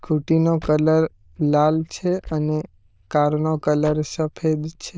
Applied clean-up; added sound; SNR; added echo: neural diffusion model UNIVERSE++.